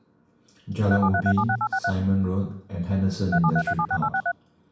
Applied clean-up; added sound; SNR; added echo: none; Telephone; 0 dB; reverberation time 0.6 s.